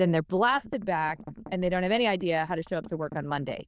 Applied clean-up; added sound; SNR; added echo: neural diffusion model UNIVERSE++.